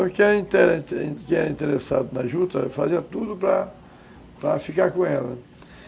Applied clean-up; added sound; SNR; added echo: none; none; none; none.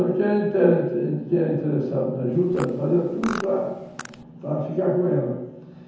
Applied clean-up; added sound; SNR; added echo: none; Fart; 14 dB; reverberation time 0.9 s.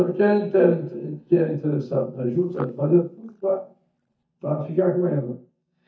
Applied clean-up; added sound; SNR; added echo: neural mask model DeepFilterNet 3.